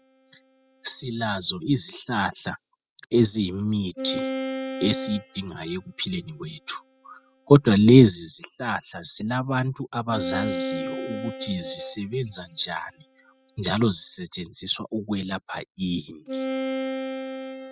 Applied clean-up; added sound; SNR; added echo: classical method spectral subtraction.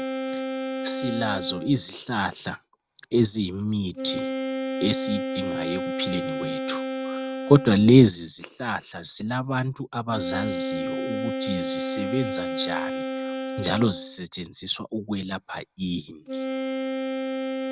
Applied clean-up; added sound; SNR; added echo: none; Wind instrument, woodwind instrument; 5 dB; none.